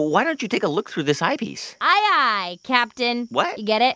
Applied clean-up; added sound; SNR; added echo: none; none; none; none.